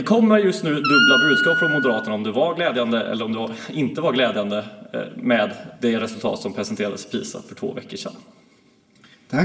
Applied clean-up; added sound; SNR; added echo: none; Wind instrument, woodwind instrument; -2 dB; reverberation time 0.8 s.